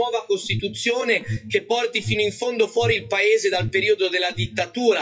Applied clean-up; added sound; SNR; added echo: classical method WPE with log-MMSE.